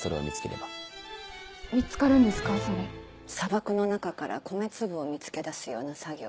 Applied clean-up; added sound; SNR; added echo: none; Dog; 17 dB; none.